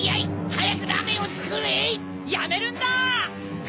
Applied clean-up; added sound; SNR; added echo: none; none; none; none.